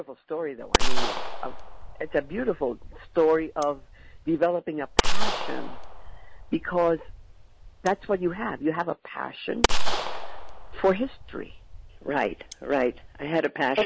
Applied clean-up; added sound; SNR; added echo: none; Gunshot, gunfire; -4 dB; none.